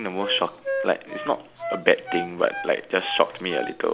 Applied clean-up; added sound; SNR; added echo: none; Wind instrument, woodwind instrument; 8 dB; none.